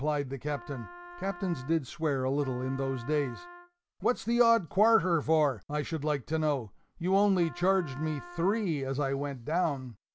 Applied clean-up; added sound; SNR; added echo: none; Wind instrument, woodwind instrument; 18 dB; none.